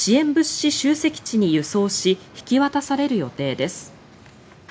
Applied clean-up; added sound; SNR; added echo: none; none; none; none.